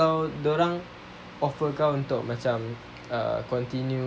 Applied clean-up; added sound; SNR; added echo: none; none; none; none.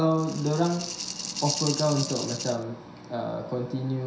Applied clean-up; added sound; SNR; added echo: none; Rattle (instrument); 7 dB; reverberation time 0.7 s.